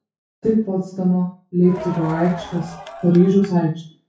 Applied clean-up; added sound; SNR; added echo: classical method WPE with log-MMSE.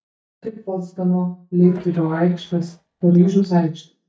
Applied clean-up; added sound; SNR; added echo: neural mask model DeepFilterNet 3.